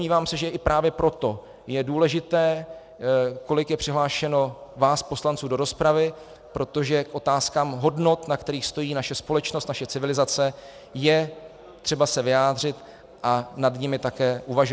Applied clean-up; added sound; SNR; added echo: none; none; none; none.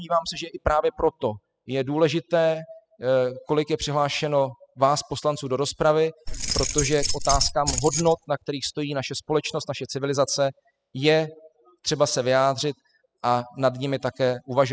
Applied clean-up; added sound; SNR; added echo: classical method spectral subtraction.